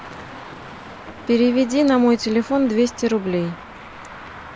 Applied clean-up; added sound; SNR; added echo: none; Traffic noise, roadway noise; 16 dB; none.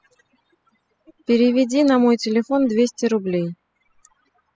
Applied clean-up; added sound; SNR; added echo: classical method spectral subtraction.